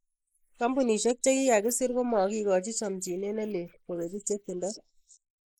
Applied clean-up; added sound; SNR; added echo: neural mask model Resemble Enhance denoiser.